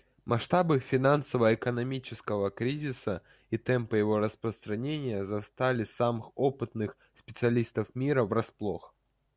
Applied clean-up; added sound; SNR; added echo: none; none; none; none.